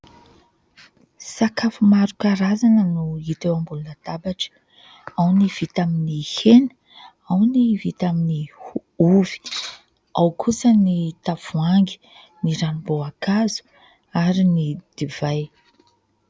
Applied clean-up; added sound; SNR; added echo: none; none; none; none.